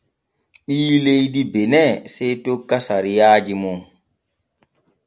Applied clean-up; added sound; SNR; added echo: none; none; none; none.